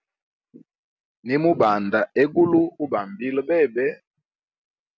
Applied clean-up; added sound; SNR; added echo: none; none; none; none.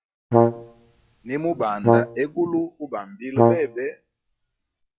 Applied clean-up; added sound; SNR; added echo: classical method log-MMSE.